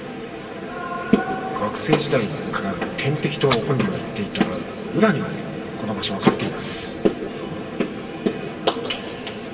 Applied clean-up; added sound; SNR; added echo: none; Fire; 11 dB; reverberation time 2.0 s.